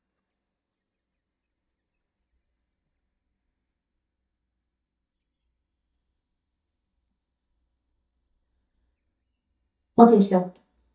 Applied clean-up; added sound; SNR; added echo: neural mask model DeepFilterNet 3.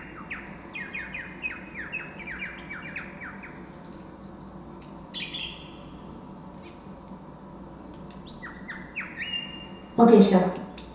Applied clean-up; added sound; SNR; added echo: none; Bird vocalization, bird call, bird song; 12 dB; reverberation time 0.7 s.